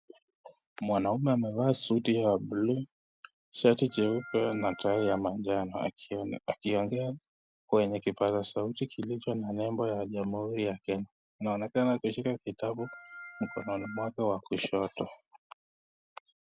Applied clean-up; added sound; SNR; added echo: none; Organ; 15 dB; none.